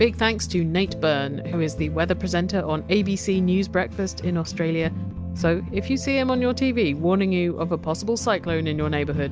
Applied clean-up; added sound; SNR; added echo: none; none; none; none.